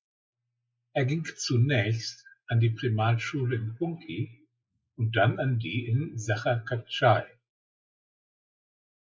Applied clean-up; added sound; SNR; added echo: neural mask model Resemble Enhance denoiser.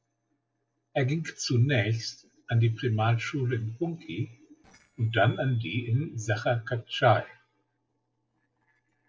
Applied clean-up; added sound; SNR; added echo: neural separator model SepFormer DNS4.